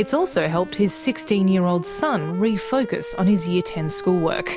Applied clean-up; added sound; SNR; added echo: none; Wind instrument, woodwind instrument; 13 dB; none.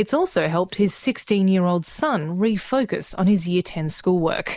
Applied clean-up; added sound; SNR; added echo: neural mask model Resemble Enhance denoiser.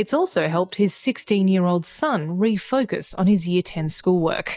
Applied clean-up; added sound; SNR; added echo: neural mask model DeepFilterNet 3.